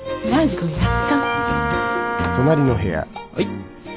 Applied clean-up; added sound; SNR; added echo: none; Wind instrument, woodwind instrument; 3 dB; none.